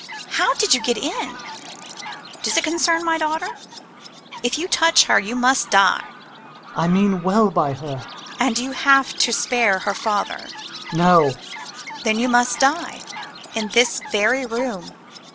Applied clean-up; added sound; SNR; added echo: none; Chirp, tweet; 14 dB; none.